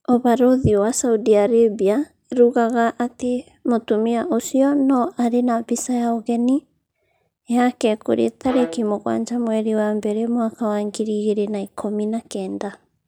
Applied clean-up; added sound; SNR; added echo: none; Bowed string instrument; 15 dB; none.